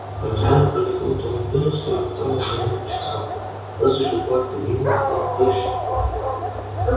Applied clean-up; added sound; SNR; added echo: none; Dog; 6 dB; reverberation time 0.7 s.